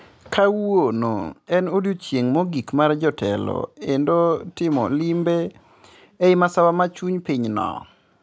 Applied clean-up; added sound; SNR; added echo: none; none; none; none.